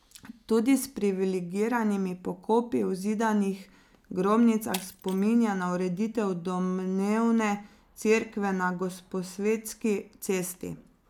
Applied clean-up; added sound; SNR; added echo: none; Shatter; 18 dB; none.